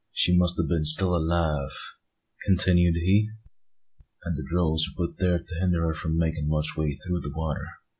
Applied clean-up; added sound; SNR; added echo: none; none; none; none.